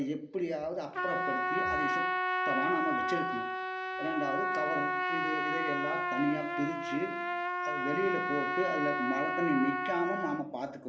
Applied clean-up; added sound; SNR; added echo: none; Trumpet; -2 dB; reverberation time 0.5 s.